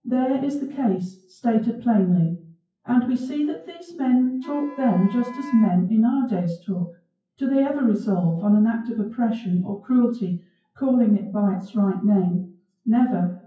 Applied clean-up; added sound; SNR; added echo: classical method WPE with log-MMSE.